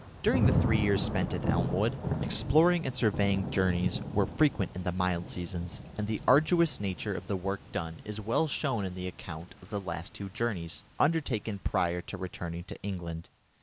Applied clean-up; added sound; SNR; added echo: none; Thunder / Rain; 6 dB; none.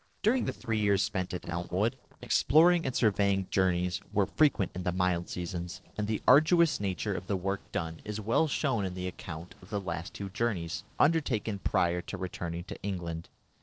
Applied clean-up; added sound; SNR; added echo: neural separator model SepFormer DNS4.